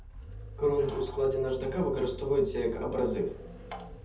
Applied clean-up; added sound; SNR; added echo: none; Vehicle; 12 dB; reverberation time 0.7 s.